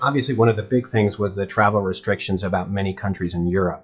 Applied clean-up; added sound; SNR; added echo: classical method WPE with log-MMSE.